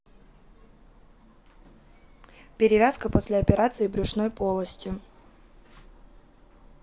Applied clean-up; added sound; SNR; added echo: none; none; none; none.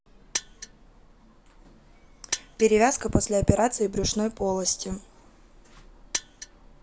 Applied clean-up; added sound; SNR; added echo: none; Mechanisms; 8 dB; none.